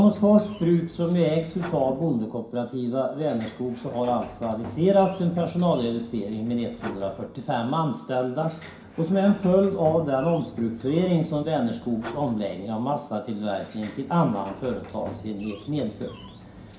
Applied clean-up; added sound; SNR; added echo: none; Sliding door; 18 dB; reverberation time 0.5 s.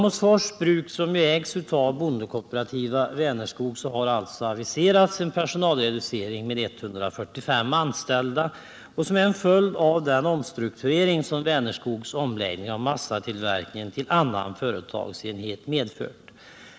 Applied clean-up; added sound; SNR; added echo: none; none; none; none.